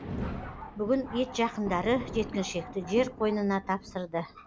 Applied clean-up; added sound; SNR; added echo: none; Thunder; 10 dB; none.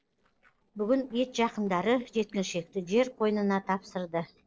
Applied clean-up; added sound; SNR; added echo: neural separator model SepFormer DNS4.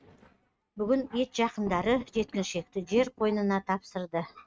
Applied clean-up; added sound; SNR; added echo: neural mask model RNNoise.